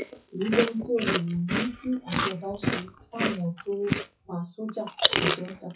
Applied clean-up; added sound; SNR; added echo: classical method WPE with log-MMSE.